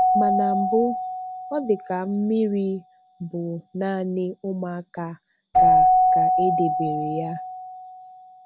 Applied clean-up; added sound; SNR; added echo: none; Keyboard (musical); -4 dB; none.